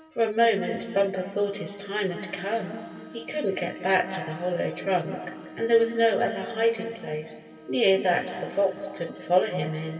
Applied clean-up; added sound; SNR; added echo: none; Bowed string instrument; 19 dB; reverberation time 2.7 s.